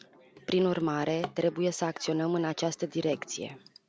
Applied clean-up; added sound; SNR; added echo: none; Drawer open or close; 19 dB; none.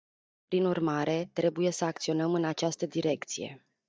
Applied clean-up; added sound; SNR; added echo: neural mask model DeepFilterNet 3.